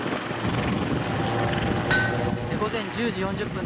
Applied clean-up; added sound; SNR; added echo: none; Hammer; 6 dB; none.